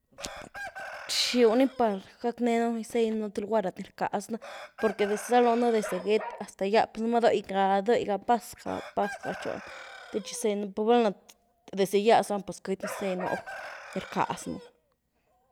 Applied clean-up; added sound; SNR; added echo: none; Chicken, rooster + Bark; 16 dB; none.